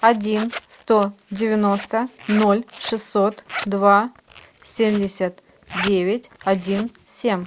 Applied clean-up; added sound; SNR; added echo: none; Zipper (clothing); 14 dB; none.